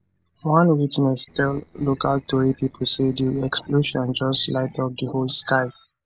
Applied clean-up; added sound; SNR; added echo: neural separator model SepFormer DNS4.